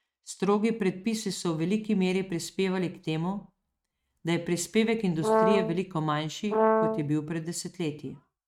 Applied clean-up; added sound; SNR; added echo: neural mask model RNNoise.